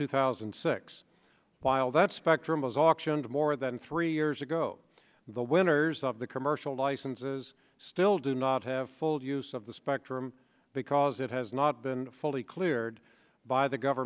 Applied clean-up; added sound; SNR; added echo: none; none; none; none.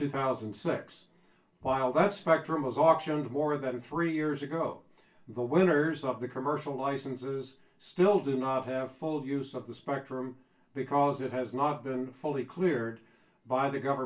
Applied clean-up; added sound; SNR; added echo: none; Bowed string instrument; 14 dB; reverberation time 0.2 s.